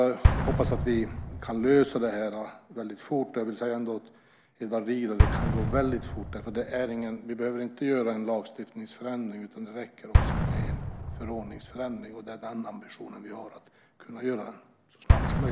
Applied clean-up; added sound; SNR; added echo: none; Explosion; -1 dB; none.